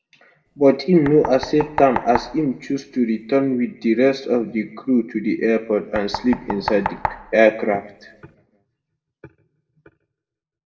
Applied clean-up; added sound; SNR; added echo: none; Knock; 11 dB; reverberation time 0.7 s.